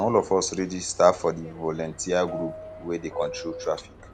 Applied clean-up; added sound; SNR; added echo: none; Subway, metro, underground; 13 dB; none.